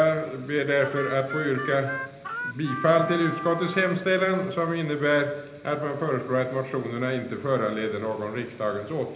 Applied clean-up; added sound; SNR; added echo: none; Harmonica; 9 dB; reverberation time 1.0 s.